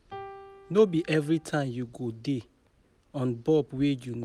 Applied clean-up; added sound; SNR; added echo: none; Piano; 17 dB; none.